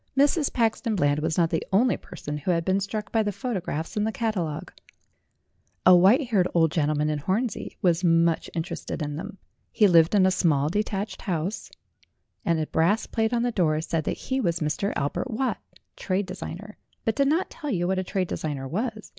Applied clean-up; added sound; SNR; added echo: none; none; none; none.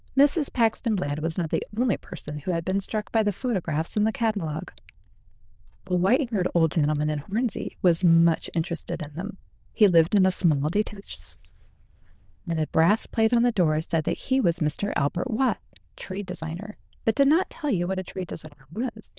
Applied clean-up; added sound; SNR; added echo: neural diffusion model UNIVERSE++.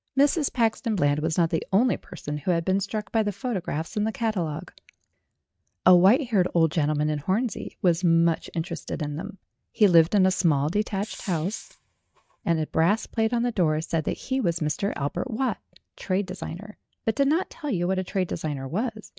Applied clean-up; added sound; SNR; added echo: neural mask model RNNoise.